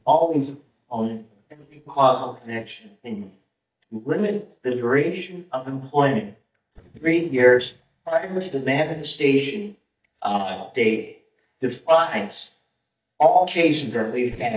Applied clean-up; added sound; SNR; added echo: neural mask model DeepFilterNet 3.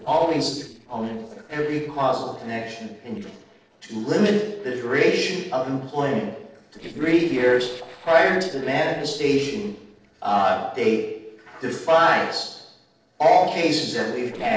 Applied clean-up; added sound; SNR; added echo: neural separator model SepFormer DNS4.